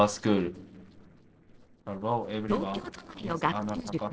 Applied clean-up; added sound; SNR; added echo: neural separator model SepFormer DNS4.